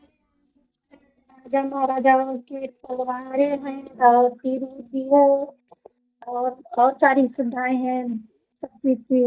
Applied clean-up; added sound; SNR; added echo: neural mask model DeepFilterNet 3.